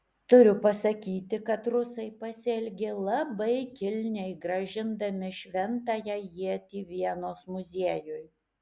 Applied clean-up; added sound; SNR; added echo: none; none; none; none.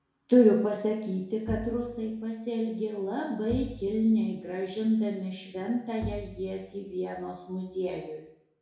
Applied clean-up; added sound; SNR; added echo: none; Bowed string instrument; 13 dB; reverberation time 0.6 s.